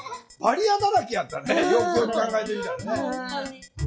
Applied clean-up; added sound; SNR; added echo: classical method log-MMSE.